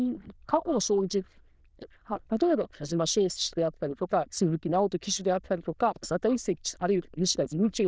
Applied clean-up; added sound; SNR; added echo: neural diffusion model UNIVERSE++.